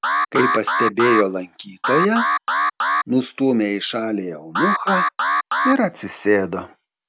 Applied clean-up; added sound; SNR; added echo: none; Alarm; 0 dB; none.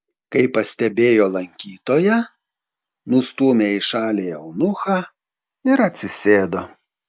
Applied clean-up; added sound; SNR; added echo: none; none; none; none.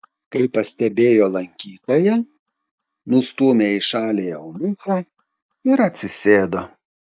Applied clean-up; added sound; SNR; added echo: neural mask model DeepFilterNet 3.